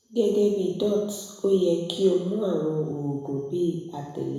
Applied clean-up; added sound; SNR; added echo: none; none; none; reverberation time 1.0 s.